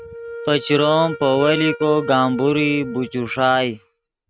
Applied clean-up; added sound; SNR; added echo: neural mask model RNNoise.